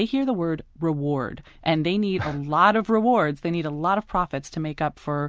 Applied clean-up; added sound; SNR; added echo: none; none; none; none.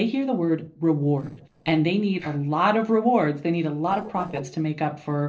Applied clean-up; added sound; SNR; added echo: neural separator model SepFormer DNS4.